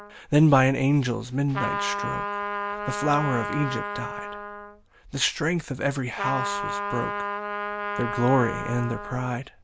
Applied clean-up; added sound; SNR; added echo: none; Trumpet; 6 dB; none.